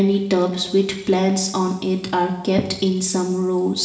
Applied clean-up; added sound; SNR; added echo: none; none; none; reverberation time 1.2 s.